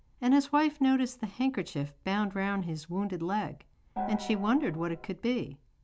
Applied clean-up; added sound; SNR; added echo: none; Gong; 9 dB; none.